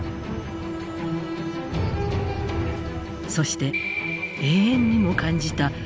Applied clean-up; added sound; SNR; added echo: none; none; none; none.